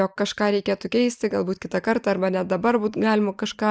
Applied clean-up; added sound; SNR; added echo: neural mask model Resemble Enhance denoiser.